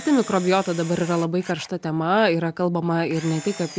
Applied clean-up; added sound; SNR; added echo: none; Camera; 19 dB; none.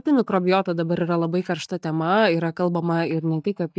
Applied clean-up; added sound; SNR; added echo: neural mask model DeepFilterNet 3.